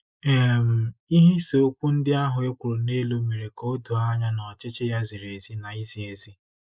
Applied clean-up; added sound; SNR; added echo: neural mask model Resemble Enhance denoiser.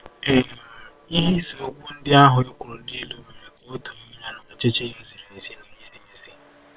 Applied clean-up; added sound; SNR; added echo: neural separator model SepFormer WHAM!.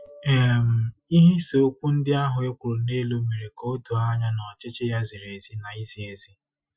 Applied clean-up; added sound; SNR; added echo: classical method Wiener filter.